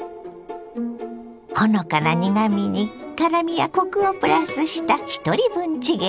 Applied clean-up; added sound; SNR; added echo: none; none; none; none.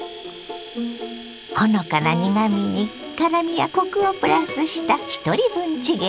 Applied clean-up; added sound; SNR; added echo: none; Domestic sounds, home sounds; 20 dB; none.